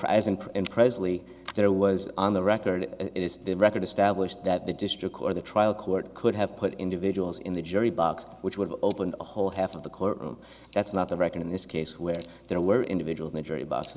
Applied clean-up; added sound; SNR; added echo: none; none; none; none.